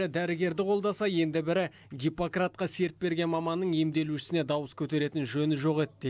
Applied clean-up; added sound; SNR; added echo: none; none; none; none.